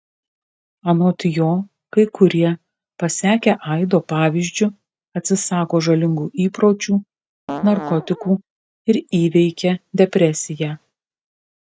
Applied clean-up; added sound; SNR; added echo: neural mask model RNNoise.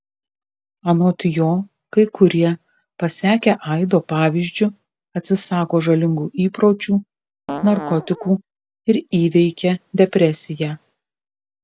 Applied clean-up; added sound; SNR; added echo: none; Fart; 11 dB; none.